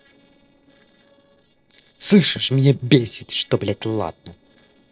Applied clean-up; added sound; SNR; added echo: neural separator model SepFormer DNS4.